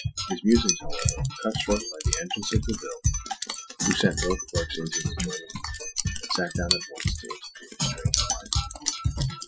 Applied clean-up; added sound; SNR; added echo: classical method Wiener filter.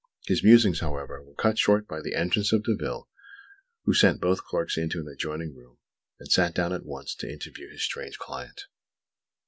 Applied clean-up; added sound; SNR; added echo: none; none; none; none.